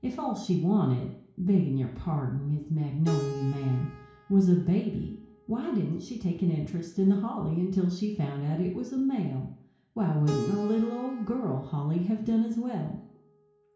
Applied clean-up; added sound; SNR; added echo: none; Keyboard (musical); 17 dB; reverberation time 0.6 s.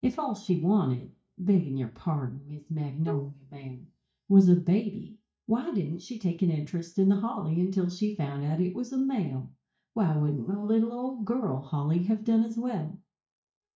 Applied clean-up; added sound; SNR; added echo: neural mask model DeepFilterNet 3.